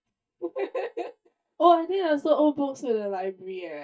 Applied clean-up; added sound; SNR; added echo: neural mask model DeepFilterNet 3.